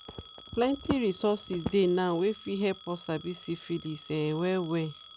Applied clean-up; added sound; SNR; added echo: none; Telephone; 14 dB; none.